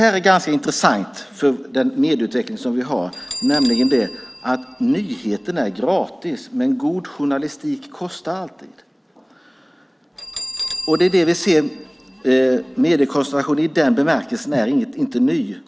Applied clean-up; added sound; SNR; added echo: none; Bell; 17 dB; none.